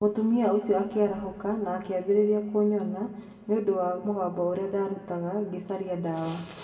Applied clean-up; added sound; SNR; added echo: none; none; none; reverberation time 1.5 s.